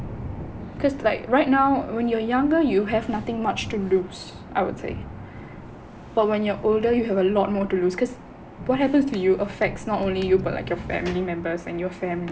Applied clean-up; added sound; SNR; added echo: none; Thunder; 15 dB; none.